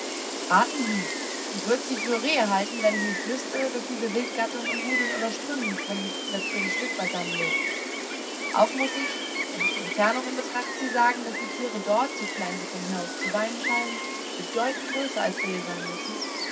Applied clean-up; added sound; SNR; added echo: none; Gull, seagull; 2 dB; reverberation time 0.4 s.